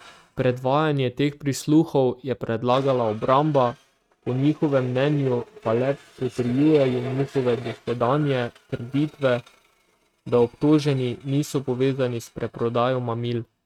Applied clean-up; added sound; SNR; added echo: neural mask model RNNoise.